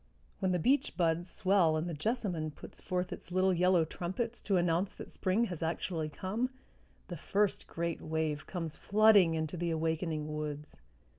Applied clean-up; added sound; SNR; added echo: none; none; none; none.